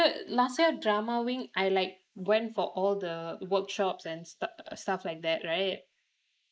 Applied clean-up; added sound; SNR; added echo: neural mask model Resemble Enhance denoiser.